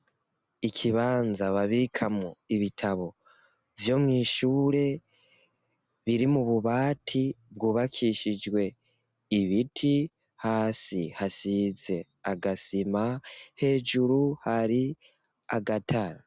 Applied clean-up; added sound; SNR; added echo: none; none; none; none.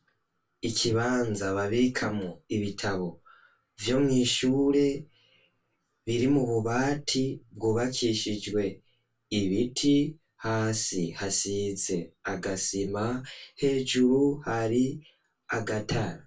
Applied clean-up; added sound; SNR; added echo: none; none; none; reverberation time 0.1 s.